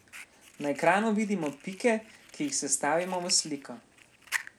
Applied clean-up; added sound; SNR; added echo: none; Fire; 15 dB; none.